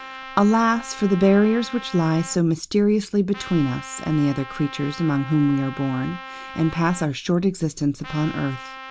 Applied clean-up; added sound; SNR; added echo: none; Trumpet; 16 dB; none.